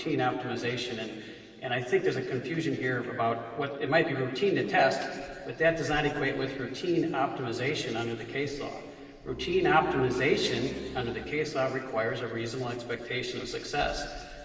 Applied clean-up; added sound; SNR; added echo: none; Bowed string instrument; 16 dB; reverberation time 2.3 s.